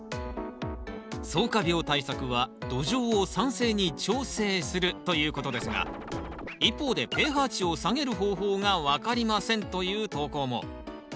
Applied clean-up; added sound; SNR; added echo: none; Scratching (performance technique); 11 dB; none.